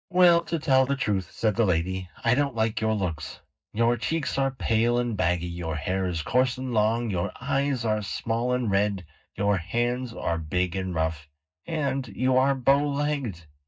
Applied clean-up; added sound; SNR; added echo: neural mask model DeepFilterNet 3.